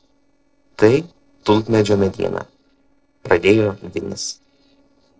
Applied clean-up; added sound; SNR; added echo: neural separator model SepFormer DNS4.